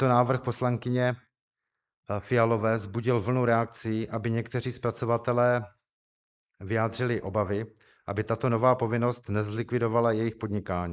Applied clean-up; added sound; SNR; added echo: neural mask model Resemble Enhance denoiser.